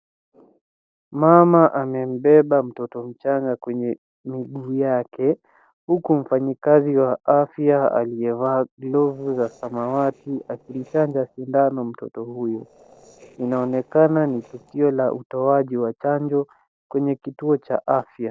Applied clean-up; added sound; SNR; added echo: neural separator model SepFormer DNS4.